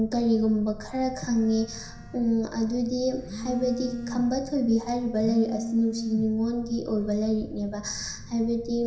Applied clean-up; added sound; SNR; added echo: none; Telephone; 11 dB; reverberation time 0.7 s.